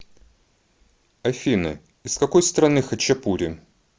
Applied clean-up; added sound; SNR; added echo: none; none; none; none.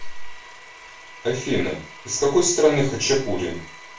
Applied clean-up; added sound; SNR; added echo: none; Domestic sounds, home sounds; 19 dB; reverberation time 0.3 s.